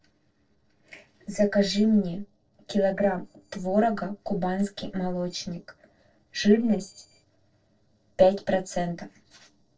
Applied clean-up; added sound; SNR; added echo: neural separator model SepFormer DNS4.